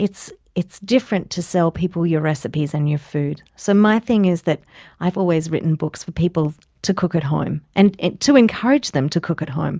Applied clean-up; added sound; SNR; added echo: none; none; none; none.